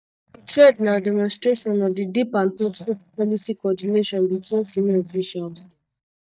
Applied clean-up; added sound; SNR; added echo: neural mask model DeepFilterNet 3.